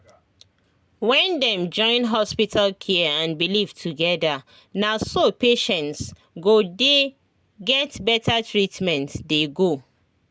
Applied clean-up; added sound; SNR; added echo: none; none; none; none.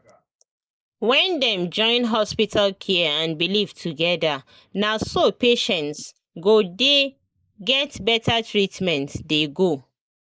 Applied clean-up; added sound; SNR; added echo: neural mask model Resemble Enhance denoiser.